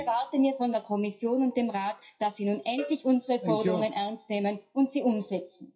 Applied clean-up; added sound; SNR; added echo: classical method WPE with log-MMSE.